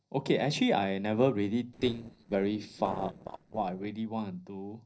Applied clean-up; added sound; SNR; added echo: neural separator model SepFormer DNS4.